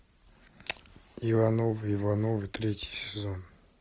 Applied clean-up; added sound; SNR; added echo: none; none; none; none.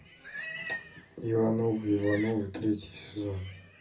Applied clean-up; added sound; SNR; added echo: none; Livestock, farm animals, working animals; 13 dB; reverberation time 0.3 s.